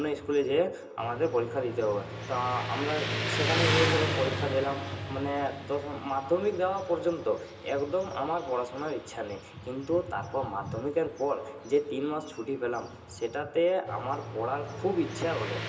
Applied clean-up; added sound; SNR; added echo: none; Motorcycle; 5 dB; reverberation time 0.2 s.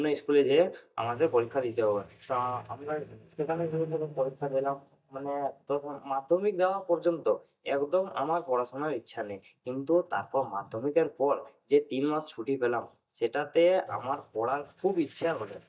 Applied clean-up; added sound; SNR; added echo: neural mask model DeepFilterNet 3.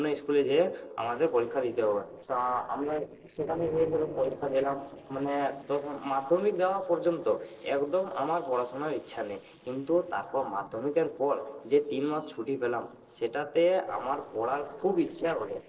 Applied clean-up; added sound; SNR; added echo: neural separator model SepFormer DNS4.